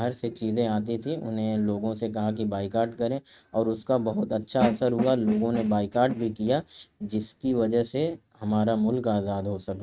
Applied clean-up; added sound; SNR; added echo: neural mask model RNNoise.